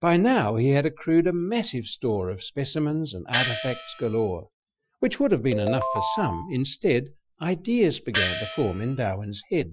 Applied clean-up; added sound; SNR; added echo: classical method Wiener filter.